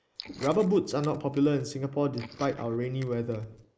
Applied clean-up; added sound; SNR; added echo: neural mask model Resemble Enhance denoiser.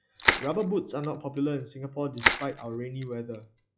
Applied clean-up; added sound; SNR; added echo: classical method log-MMSE.